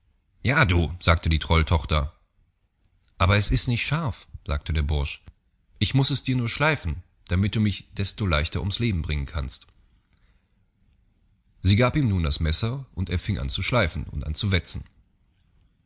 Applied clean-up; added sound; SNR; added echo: none; none; none; none.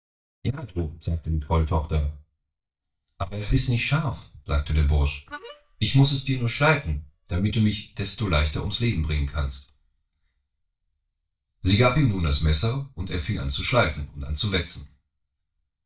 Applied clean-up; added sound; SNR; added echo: neural mask model DeepFilterNet 3.